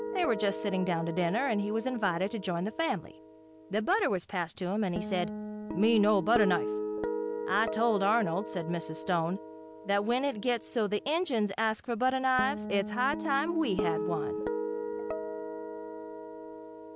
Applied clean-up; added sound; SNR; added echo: none; Guitar; 6 dB; none.